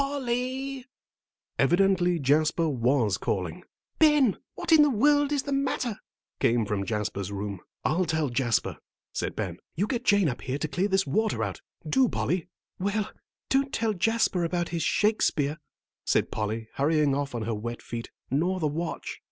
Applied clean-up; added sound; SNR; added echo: none; none; none; none.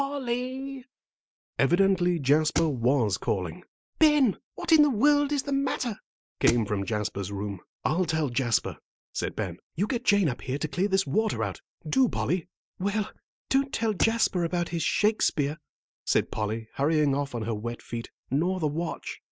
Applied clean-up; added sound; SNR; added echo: neural mask model DeepFilterNet 3.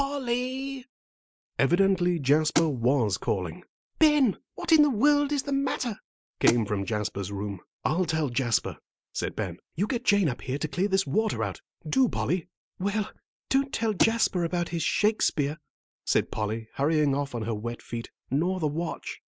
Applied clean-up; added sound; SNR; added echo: neural mask model Resemble Enhance denoiser.